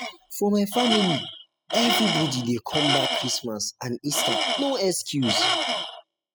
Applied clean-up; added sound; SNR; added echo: classical method spectral subtraction.